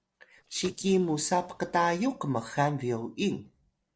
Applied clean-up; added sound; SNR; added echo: neural separator model SepFormer DNS4.